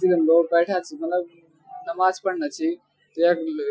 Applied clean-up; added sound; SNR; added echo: classical method Wiener filter.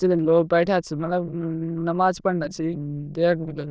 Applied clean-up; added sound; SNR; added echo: neural diffusion model UNIVERSE++.